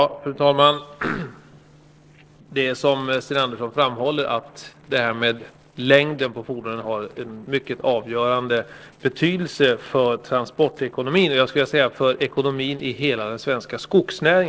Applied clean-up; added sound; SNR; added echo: neural separator model SepFormer DNS4.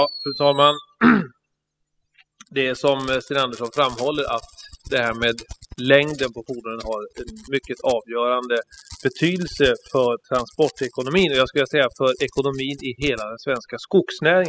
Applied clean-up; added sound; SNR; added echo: classical method spectral subtraction.